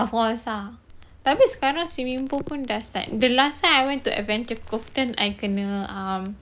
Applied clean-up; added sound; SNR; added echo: none; Crackle; 18 dB; none.